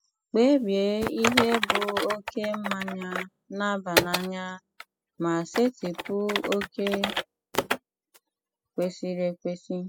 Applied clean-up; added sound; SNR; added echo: classical method spectral subtraction.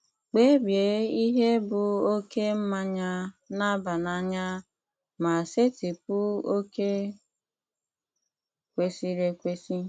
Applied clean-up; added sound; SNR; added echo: none; none; none; none.